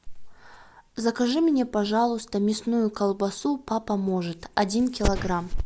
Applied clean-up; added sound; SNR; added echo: none; none; none; none.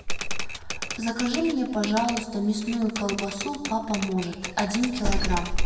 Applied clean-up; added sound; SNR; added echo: none; Typewriter; 10 dB; reverberation time 1.1 s.